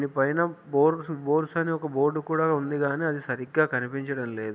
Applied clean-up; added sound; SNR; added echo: none; none; none; none.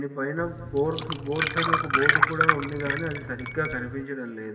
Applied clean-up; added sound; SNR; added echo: none; Glass; -3 dB; reverberation time 1.7 s.